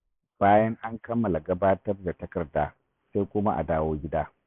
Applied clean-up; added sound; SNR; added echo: neural mask model Resemble Enhance denoiser.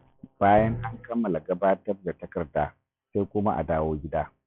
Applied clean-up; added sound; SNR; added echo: classical method log-MMSE.